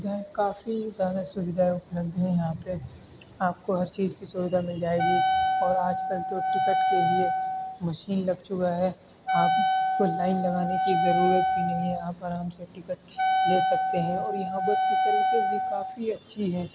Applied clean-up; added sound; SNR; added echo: none; Wind instrument, woodwind instrument; -4 dB; none.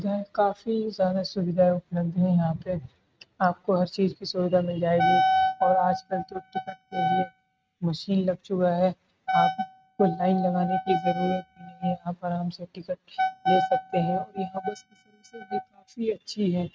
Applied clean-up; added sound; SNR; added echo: neural mask model RNNoise.